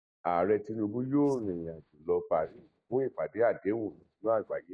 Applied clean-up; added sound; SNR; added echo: neural mask model DeepFilterNet 3.